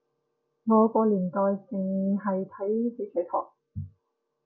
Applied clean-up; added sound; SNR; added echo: none; none; none; none.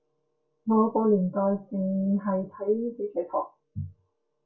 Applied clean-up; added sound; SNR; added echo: none; none; none; reverberation time 0.2 s.